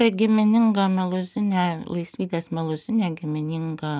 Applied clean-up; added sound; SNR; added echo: none; none; none; none.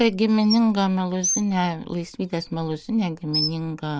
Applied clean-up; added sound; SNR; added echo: neural mask model Resemble Enhance denoiser.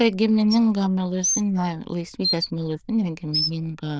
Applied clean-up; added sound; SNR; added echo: neural diffusion model UNIVERSE++.